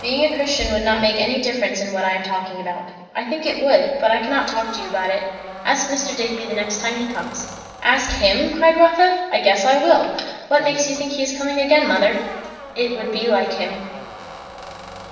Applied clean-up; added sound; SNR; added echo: none; Squeak; 17 dB; reverberation time 1.1 s.